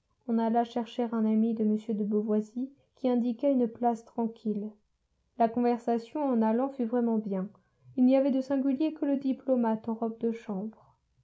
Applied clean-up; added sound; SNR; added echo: none; none; none; none.